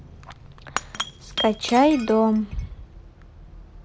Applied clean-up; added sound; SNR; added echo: none; Shatter / Crushing; 12 dB; none.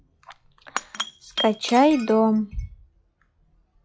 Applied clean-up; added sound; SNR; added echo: classical method log-MMSE.